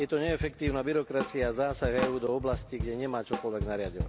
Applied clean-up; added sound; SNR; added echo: none; Drum kit; 6 dB; none.